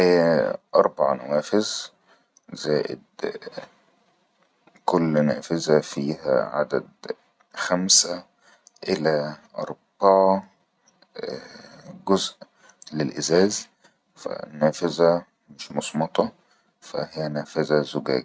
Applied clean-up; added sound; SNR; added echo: none; none; none; none.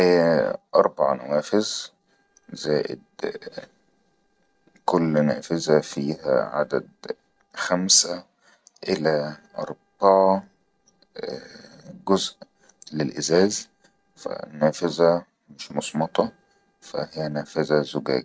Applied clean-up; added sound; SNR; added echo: neural separator model SepFormer DNS4.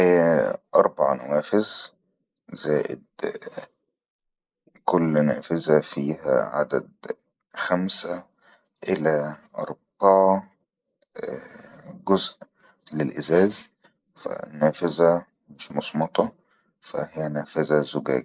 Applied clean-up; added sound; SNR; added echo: neural mask model Resemble Enhance denoiser.